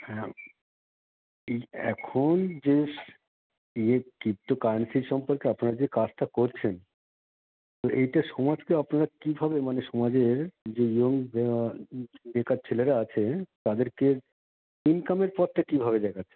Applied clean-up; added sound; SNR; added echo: none; none; none; none.